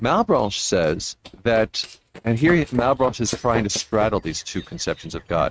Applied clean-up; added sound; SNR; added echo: neural mask model RNNoise.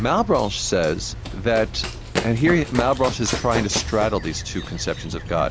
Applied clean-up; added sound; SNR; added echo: none; Train + Run; 7 dB; none.